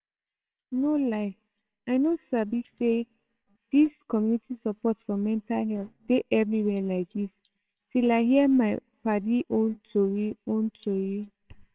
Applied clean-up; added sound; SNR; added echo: neural separator model SepFormer WHAMR!.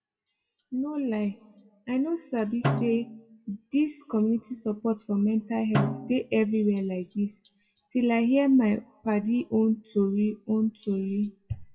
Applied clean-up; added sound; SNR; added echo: classical method WPE with log-MMSE.